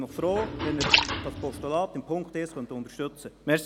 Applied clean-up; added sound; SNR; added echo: none; Liquid; -2 dB; none.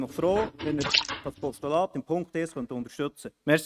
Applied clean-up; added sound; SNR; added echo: neural mask model RNNoise.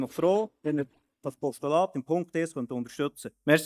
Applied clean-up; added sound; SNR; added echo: neural mask model DeepFilterNet 3.